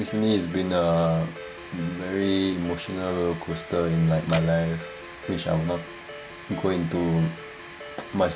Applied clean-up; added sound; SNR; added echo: none; Ringtone + Typewriter; 15 dB; none.